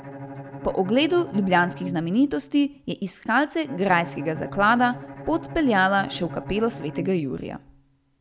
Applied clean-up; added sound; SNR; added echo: none; Bowed string instrument; 14 dB; none.